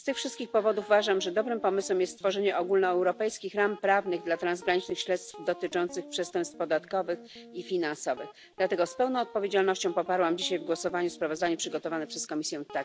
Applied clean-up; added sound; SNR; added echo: none; Guitar; 20 dB; none.